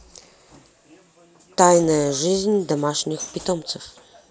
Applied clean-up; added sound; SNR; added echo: none; none; none; none.